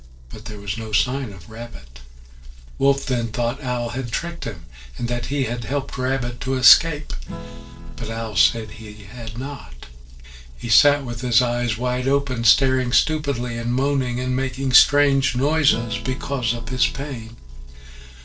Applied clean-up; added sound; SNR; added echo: neural separator model SepFormer DNS4.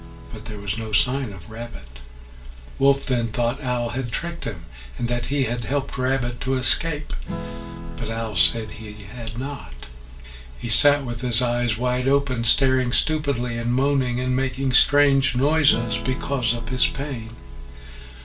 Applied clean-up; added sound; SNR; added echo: none; Acoustic guitar / Strum; 19 dB; reverberation time 0.2 s.